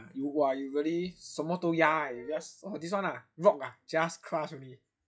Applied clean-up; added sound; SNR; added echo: classical method log-MMSE.